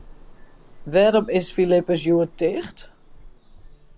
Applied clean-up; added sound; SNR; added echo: none; Bird vocalization, bird call, bird song; 20 dB; none.